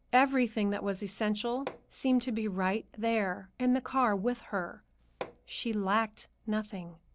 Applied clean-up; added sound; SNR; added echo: none; Hammer; 16 dB; none.